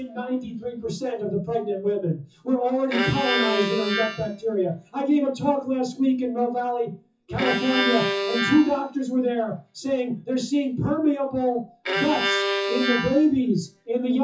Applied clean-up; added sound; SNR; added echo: classical method WPE with log-MMSE.